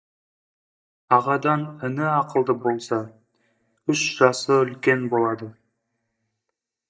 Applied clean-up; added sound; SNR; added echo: neural mask model DeepFilterNet 3.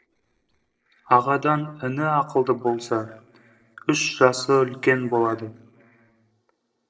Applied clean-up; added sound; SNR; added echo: neural separator model SepFormer DNS4.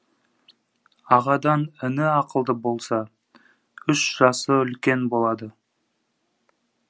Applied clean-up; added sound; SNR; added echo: none; none; none; none.